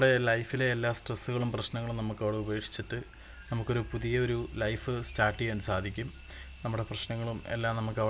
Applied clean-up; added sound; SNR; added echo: none; none; none; none.